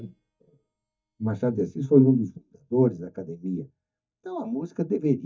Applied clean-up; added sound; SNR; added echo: neural mask model DeepFilterNet 3.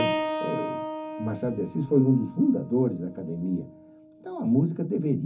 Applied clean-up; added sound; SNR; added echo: none; Keyboard (musical); 8 dB; reverberation time 0.3 s.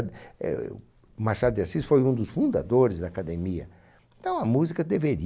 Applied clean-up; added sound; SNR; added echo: none; none; none; none.